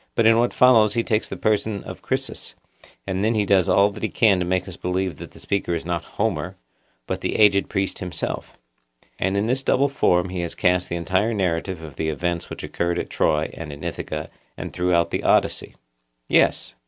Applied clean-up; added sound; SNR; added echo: none; none; none; none.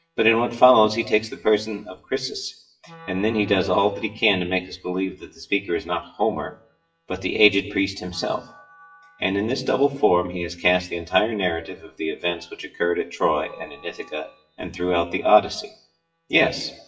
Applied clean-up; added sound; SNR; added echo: classical method WPE with log-MMSE.